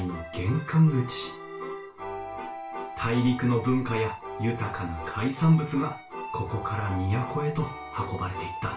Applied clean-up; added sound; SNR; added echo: none; none; none; reverberation time 0.2 s.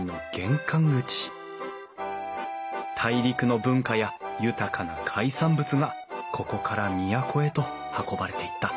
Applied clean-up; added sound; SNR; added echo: none; none; none; none.